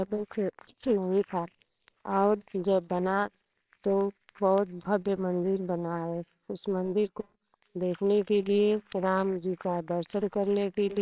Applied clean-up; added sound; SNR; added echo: neural separator model SepFormer WHAMR!.